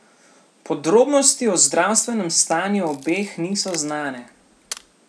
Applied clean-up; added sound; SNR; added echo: none; Camera; 18 dB; none.